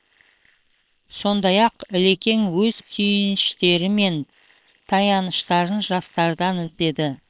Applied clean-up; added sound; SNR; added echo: neural separator model SepFormer WHAM!.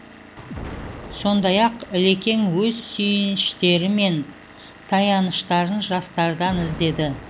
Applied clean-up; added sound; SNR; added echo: none; Explosion + Engine / Vehicle; 16 dB; none.